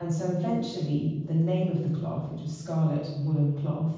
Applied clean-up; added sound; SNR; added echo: none; none; none; reverberation time 1.2 s.